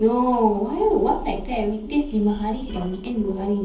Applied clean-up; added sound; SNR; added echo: neural separator model SepFormer DNS4.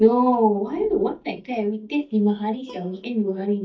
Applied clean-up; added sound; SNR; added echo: neural mask model DeepFilterNet 3.